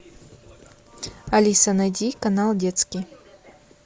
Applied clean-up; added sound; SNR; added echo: none; none; none; none.